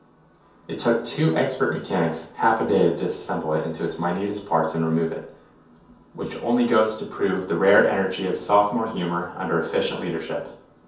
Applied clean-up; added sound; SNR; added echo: none; none; none; reverberation time 0.6 s.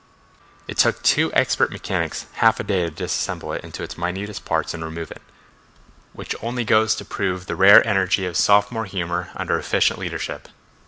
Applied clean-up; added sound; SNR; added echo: none; none; none; none.